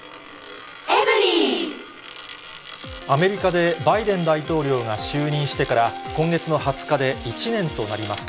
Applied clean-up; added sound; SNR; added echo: none; Coin (dropping); 15 dB; none.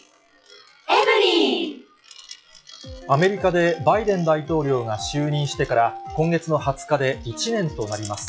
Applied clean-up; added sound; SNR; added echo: classical method log-MMSE.